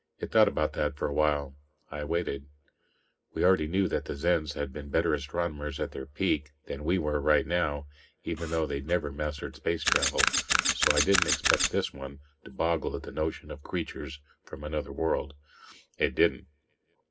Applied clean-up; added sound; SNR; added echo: none; Camera; 0 dB; reverberation time 0.3 s.